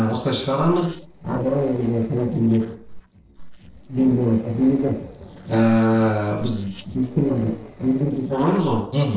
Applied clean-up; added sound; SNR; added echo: neural separator model SepFormer DNS4.